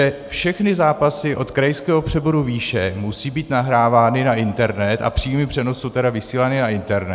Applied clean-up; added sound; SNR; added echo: none; none; none; none.